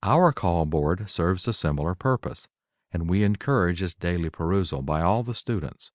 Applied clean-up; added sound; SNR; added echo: none; none; none; none.